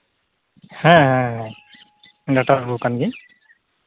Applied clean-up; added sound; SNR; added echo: none; Piano; 19 dB; none.